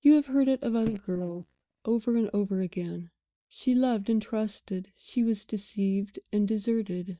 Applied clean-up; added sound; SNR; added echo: neural mask model DeepFilterNet 3.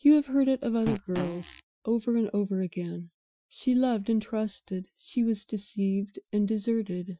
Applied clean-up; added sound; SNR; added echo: classical method Wiener filter.